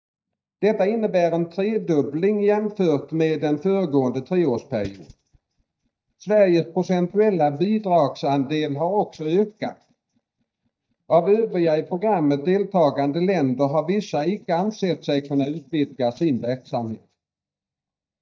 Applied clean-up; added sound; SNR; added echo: neural mask model DeepFilterNet 3.